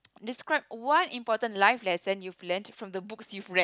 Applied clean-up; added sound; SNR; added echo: none; none; none; none.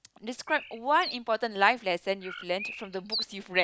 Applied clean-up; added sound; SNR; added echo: none; Bird; 12 dB; none.